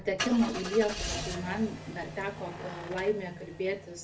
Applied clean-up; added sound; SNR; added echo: none; Engine starting / Car; 7 dB; reverberation time 0.3 s.